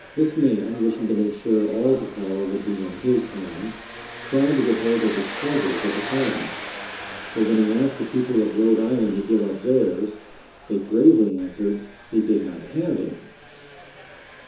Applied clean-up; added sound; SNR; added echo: none; Engine; 14 dB; reverberation time 0.6 s.